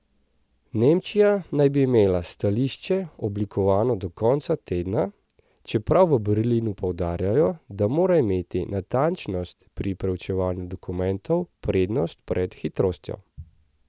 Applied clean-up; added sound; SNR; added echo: none; none; none; none.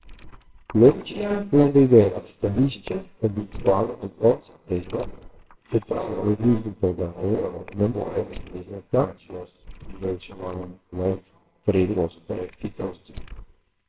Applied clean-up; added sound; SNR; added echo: neural separator model SepFormer WHAMR!.